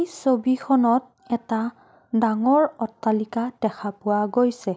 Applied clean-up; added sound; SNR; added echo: none; none; none; none.